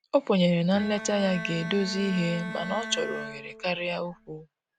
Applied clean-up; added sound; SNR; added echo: none; Bowed string instrument; 11 dB; none.